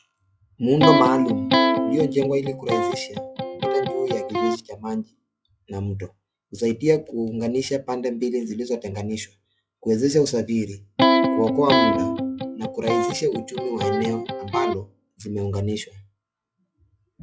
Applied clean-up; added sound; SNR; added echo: classical method log-MMSE.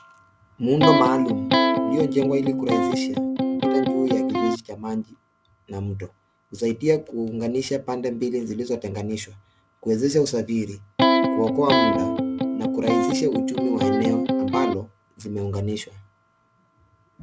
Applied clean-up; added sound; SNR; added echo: none; Electric guitar; -5 dB; none.